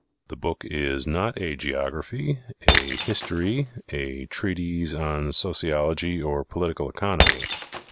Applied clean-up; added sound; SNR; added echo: none; Shatter; 0 dB; none.